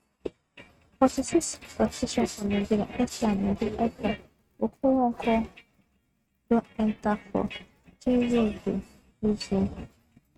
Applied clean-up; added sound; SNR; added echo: neural mask model RNNoise.